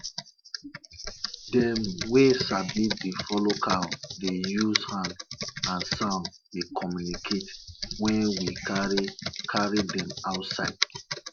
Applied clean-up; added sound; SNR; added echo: none; Computer keyboard; 6 dB; none.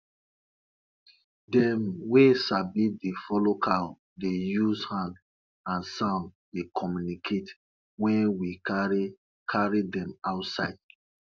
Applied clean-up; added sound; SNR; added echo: none; none; none; none.